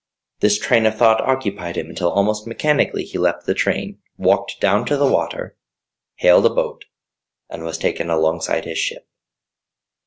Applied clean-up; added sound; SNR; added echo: none; none; none; none.